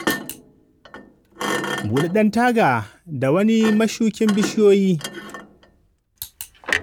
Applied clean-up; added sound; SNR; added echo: none; Thump, thud; 10 dB; none.